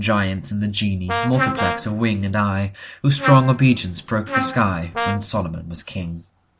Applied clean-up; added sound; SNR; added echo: none; Trumpet + Brass instrument; 5 dB; none.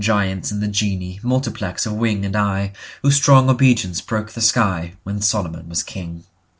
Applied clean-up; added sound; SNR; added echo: none; none; none; none.